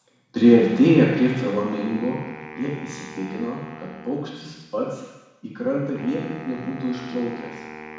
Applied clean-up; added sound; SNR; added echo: none; Wind instrument, woodwind instrument; 16 dB; reverberation time 1.1 s.